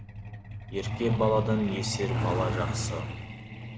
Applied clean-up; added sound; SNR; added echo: none; Truck; 0 dB; none.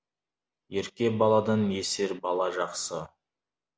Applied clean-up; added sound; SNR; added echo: none; none; none; none.